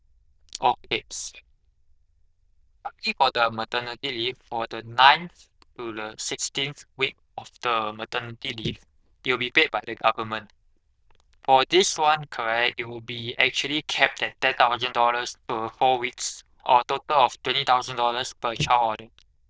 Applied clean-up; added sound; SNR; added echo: neural diffusion model UNIVERSE++.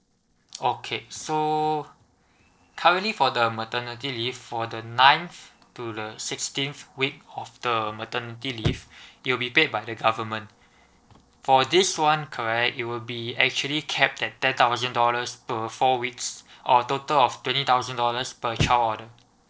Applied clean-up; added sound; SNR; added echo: neural separator model SepFormer DNS4.